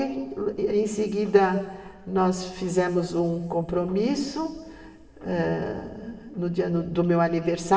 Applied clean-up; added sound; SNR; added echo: none; none; none; reverberation time 1.9 s.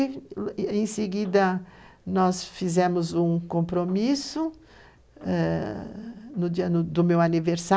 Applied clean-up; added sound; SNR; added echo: none; none; none; none.